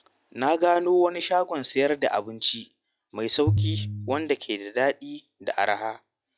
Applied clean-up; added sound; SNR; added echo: classical method log-MMSE.